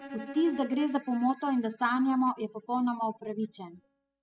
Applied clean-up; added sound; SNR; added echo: classical method spectral subtraction.